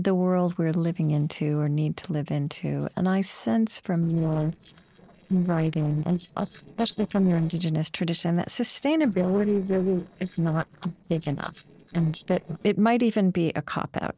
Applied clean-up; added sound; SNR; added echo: neural separator model SepFormer DNS4.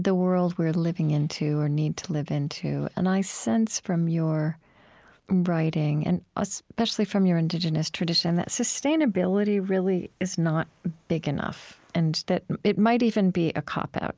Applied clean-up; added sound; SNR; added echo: none; none; none; none.